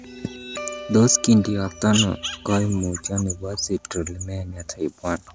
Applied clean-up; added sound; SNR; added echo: none; Guitar; 17 dB; none.